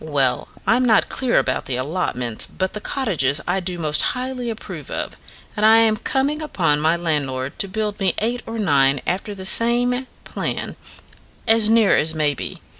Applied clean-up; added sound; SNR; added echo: none; none; none; none.